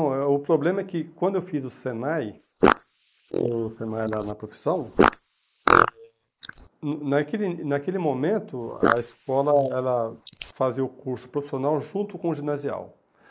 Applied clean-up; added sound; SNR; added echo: neural mask model Resemble Enhance denoiser.